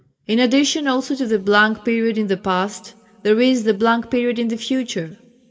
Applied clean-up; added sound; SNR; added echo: none; none; none; reverberation time 0.3 s.